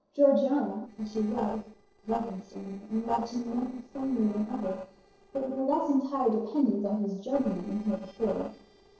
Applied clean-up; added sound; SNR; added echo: neural separator model SepFormer DNS4.